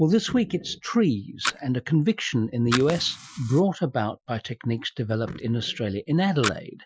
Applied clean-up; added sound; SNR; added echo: classical method Wiener filter.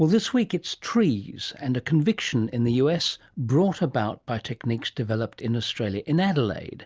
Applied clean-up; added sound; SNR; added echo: none; none; none; none.